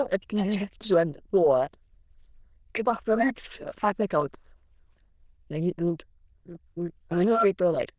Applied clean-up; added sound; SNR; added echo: neural diffusion model UNIVERSE++.